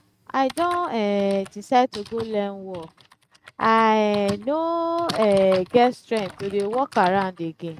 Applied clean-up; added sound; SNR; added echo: neural mask model RNNoise.